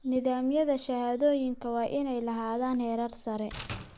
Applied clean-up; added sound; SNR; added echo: none; Slam; 18 dB; none.